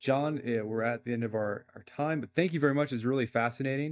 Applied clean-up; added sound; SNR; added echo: neural mask model DeepFilterNet 3.